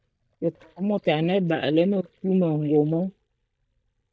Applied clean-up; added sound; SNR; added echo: neural mask model DeepFilterNet 3.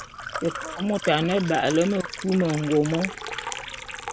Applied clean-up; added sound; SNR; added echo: none; Liquid; 10 dB; none.